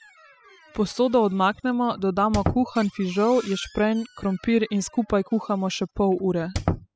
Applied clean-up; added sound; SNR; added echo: classical method spectral subtraction.